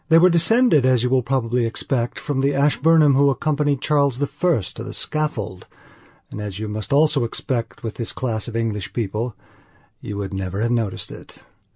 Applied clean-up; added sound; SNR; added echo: none; none; none; none.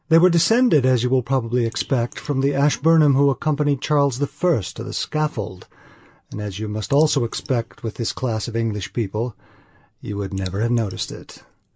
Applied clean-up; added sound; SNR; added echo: neural mask model Resemble Enhance denoiser.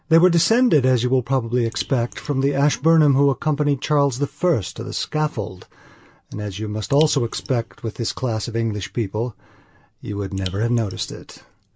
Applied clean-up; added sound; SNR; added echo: none; Raindrop; 19 dB; none.